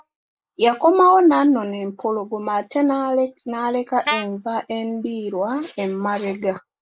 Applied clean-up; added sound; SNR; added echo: neural mask model Resemble Enhance denoiser.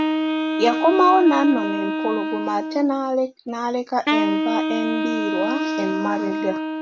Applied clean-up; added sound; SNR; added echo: neural mask model RNNoise.